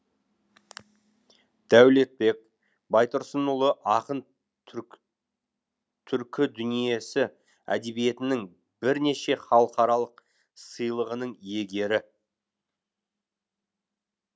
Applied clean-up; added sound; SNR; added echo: none; none; none; none.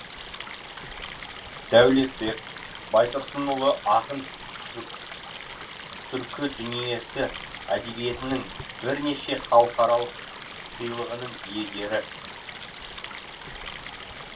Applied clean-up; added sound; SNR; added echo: none; Stream; 11 dB; reverberation time 0.2 s.